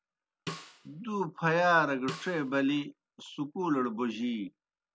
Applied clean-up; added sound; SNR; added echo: none; Snare drum; 15 dB; none.